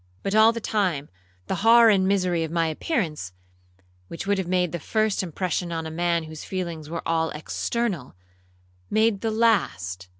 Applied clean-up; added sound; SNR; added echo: none; none; none; none.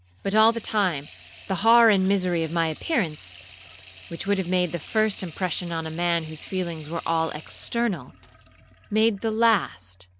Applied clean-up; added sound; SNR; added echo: none; Sink (filling or washing) / Water tap, faucet; 19 dB; none.